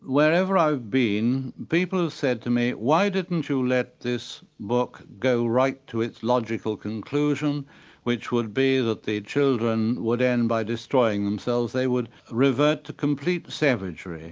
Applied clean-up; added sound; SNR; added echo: none; none; none; none.